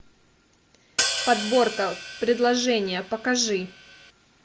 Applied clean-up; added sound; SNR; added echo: none; Hi-hat; 6 dB; none.